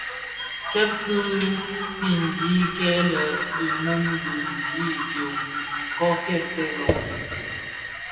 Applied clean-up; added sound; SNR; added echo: none; Screech; 6 dB; reverberation time 2.1 s.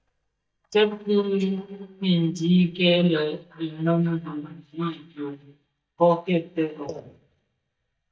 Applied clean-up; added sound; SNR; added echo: neural mask model DeepFilterNet 3.